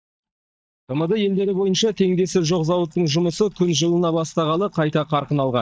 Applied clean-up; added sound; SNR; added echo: neural mask model DeepFilterNet 3.